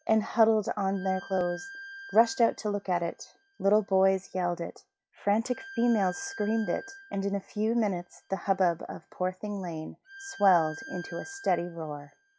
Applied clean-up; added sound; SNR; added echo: classical method log-MMSE.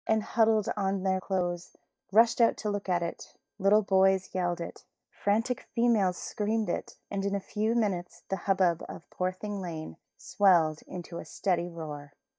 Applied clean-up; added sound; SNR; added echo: neural mask model DeepFilterNet 3.